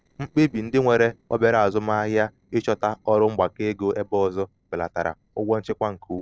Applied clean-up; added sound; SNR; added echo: neural separator model SepFormer DNS4.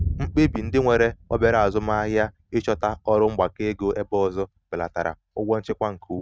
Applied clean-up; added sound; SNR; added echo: neural mask model RNNoise.